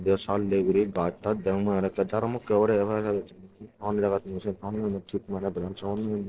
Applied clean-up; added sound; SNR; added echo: neural separator model SepFormer DNS4.